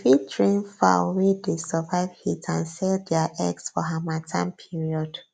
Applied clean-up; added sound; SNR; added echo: none; none; none; none.